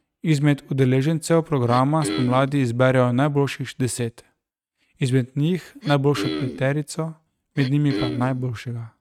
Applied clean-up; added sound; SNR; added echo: neural mask model RNNoise.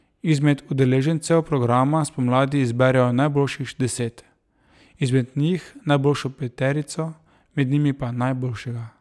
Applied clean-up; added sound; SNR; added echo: none; none; none; none.